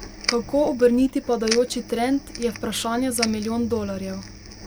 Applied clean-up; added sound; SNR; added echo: none; Crackle; 11 dB; none.